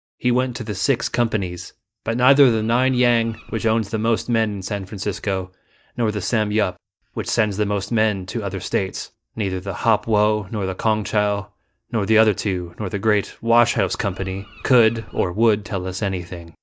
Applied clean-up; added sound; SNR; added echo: neural mask model DeepFilterNet 3.